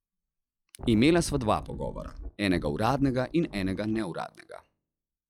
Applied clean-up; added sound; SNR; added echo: classical method log-MMSE.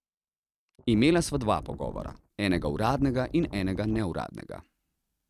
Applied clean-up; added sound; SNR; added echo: neural mask model RNNoise.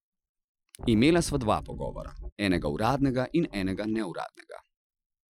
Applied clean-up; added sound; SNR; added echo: classical method Wiener filter.